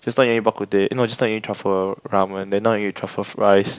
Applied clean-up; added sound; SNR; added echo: none; none; none; none.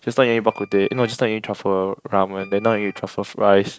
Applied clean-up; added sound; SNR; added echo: neural mask model RNNoise.